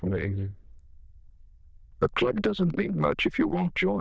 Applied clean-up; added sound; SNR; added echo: neural diffusion model UNIVERSE++.